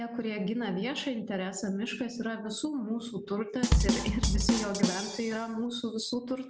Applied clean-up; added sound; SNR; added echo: none; Drum kit; -4 dB; none.